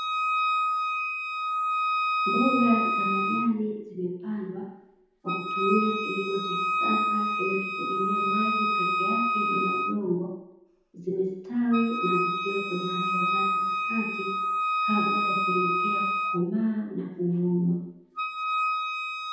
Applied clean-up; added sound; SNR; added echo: none; Wind instrument, woodwind instrument; -2 dB; reverberation time 0.9 s.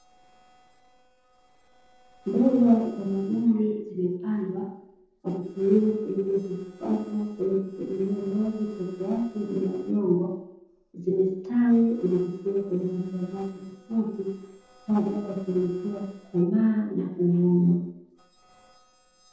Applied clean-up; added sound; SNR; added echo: neural separator model SepFormer DNS4.